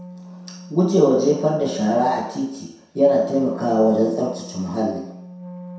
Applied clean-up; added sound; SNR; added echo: none; Wind instrument, woodwind instrument; 16 dB; reverberation time 0.7 s.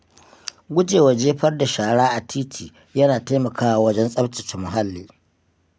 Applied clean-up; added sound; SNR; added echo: none; none; none; none.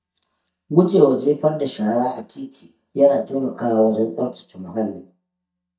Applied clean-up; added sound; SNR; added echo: neural mask model DeepFilterNet 3.